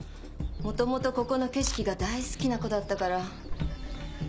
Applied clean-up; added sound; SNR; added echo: none; Drawer open or close; 14 dB; none.